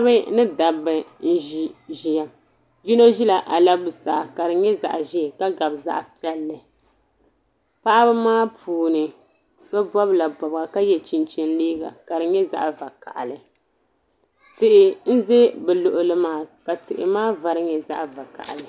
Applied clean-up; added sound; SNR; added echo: none; none; none; none.